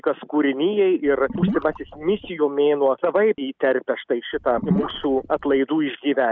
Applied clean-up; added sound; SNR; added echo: none; Gurgling / Liquid; 7 dB; none.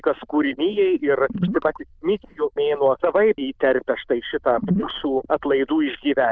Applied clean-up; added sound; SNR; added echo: neural diffusion model UNIVERSE++.